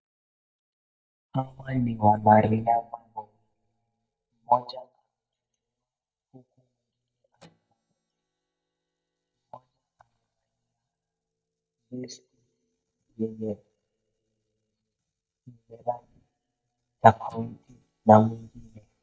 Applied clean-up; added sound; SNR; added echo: neural mask model DeepFilterNet 3.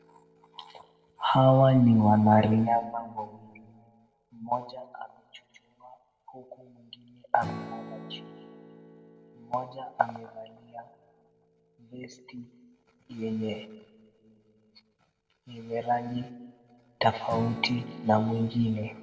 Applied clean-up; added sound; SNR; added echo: none; Strum; 19 dB; reverberation time 0.9 s.